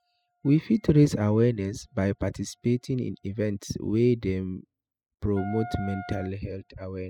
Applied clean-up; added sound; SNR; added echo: classical method spectral subtraction.